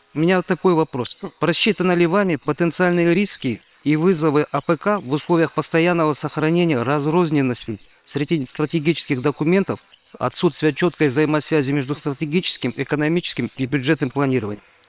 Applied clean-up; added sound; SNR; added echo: neural separator model SepFormer WHAM!.